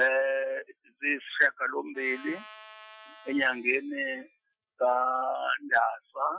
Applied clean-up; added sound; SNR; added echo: classical method Wiener filter.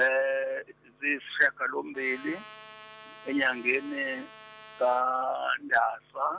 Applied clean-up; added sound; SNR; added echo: none; Trumpet; 19 dB; none.